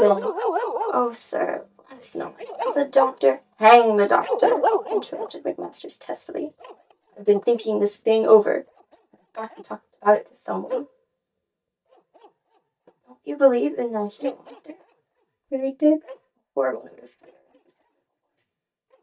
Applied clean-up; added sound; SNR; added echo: neural mask model DeepFilterNet 3.